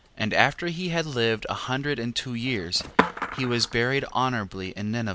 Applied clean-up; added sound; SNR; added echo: none; Skateboard; 8 dB; none.